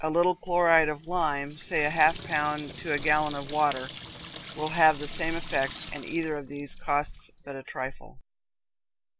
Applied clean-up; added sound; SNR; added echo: none; Sink (filling or washing) / Water tap, faucet; 14 dB; none.